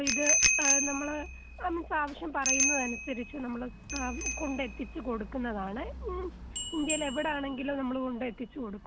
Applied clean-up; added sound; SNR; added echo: none; Bicycle bell; -1 dB; none.